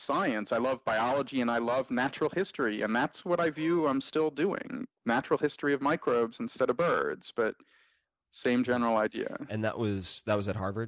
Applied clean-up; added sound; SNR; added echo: none; Bowed string instrument; 20 dB; none.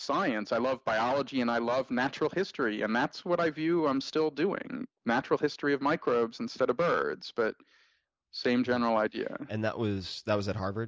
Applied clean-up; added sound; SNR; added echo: none; none; none; none.